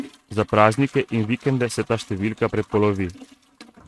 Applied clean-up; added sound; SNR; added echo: neural mask model RNNoise.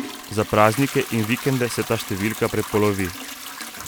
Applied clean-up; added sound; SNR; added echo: none; Trickle, dribble / Toilet flush / Hiss; 11 dB; none.